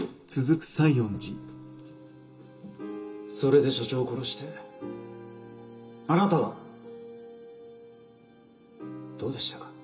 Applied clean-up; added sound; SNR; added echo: none; none; none; reverberation time 0.2 s.